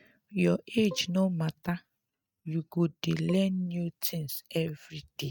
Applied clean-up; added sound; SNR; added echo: neural mask model RNNoise.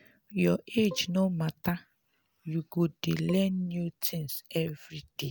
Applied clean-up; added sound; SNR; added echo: none; Bowed string instrument; 18 dB; none.